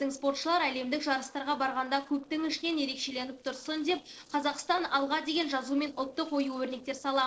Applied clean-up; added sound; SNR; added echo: neural separator model SepFormer DNS4.